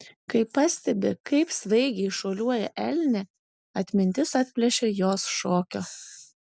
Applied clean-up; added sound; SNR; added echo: none; none; none; none.